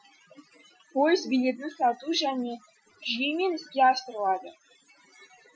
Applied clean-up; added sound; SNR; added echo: classical method Wiener filter.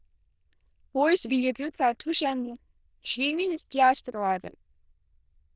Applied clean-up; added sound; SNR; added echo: neural diffusion model UNIVERSE++.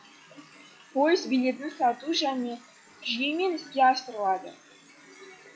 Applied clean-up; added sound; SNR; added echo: classical method log-MMSE.